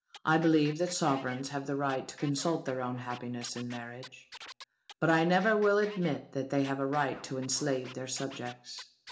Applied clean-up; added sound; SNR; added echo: none; Scratching (performance technique); 20 dB; reverberation time 0.4 s.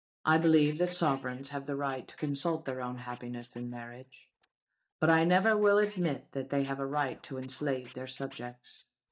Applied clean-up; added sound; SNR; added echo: neural mask model DeepFilterNet 3.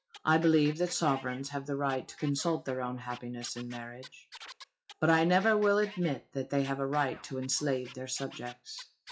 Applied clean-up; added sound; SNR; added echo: classical method WPE with log-MMSE.